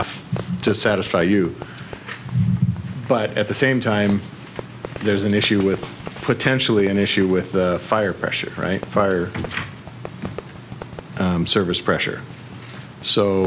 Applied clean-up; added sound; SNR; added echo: none; Fireworks; 18 dB; none.